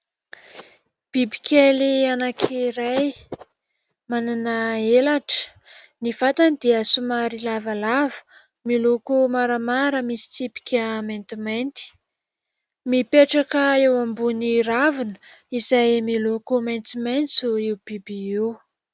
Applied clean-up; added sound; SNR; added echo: none; none; none; none.